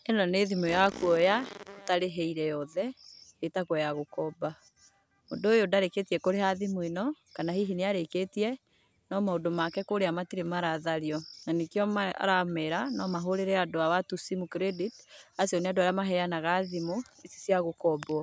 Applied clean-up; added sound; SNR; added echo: none; Fart; 13 dB; none.